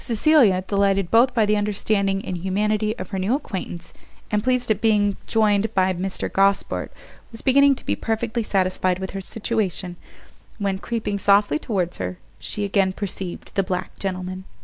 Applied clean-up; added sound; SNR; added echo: none; none; none; none.